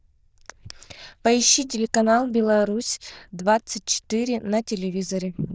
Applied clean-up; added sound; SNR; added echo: neural diffusion model UNIVERSE++.